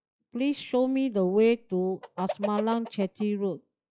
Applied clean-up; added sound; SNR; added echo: classical method log-MMSE.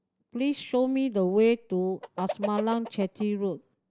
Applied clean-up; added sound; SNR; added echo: none; Chicken, rooster; 11 dB; none.